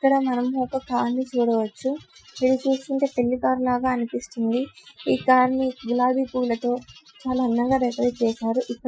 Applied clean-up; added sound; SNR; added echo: classical method Wiener filter.